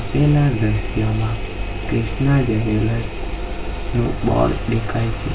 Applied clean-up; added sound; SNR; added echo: none; Engine; 7 dB; reverberation time 0.2 s.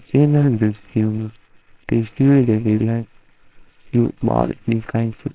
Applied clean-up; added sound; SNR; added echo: neural separator model SepFormer WHAMR!.